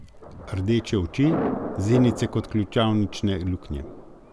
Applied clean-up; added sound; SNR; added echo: none; Thunder; 9 dB; none.